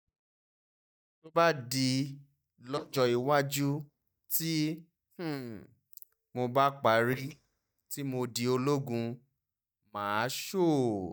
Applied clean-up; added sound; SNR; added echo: neural mask model DeepFilterNet 3.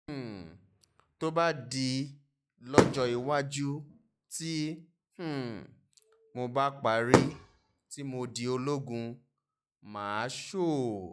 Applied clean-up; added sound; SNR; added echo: classical method log-MMSE.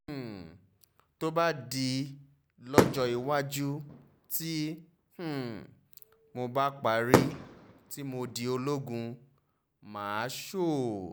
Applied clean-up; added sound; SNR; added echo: none; Fireworks; 0 dB; none.